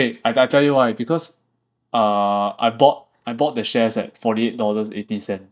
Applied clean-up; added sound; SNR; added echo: neural mask model DeepFilterNet 3.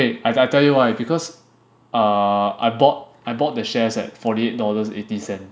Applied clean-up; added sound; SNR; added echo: none; none; none; none.